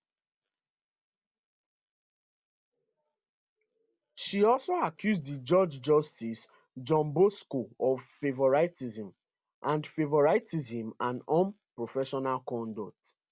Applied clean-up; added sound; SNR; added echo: none; none; none; none.